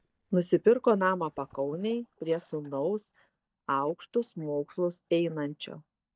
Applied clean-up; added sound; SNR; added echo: neural mask model DeepFilterNet 3.